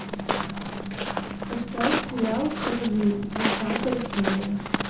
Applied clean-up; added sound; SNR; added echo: none; Walk, footsteps; 3 dB; reverberation time 0.5 s.